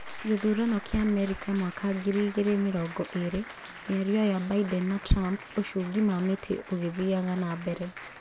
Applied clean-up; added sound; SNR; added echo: none; Applause; 16 dB; none.